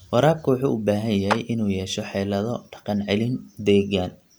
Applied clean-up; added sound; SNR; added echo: none; Clapping; 11 dB; none.